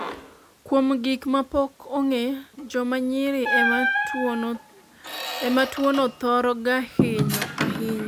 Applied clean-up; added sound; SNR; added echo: none; Squeak; 4 dB; none.